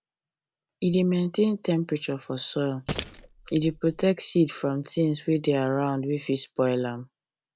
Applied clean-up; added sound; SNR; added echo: none; Keys jangling; 4 dB; none.